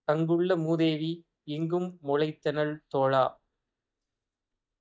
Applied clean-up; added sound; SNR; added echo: neural mask model DeepFilterNet 3.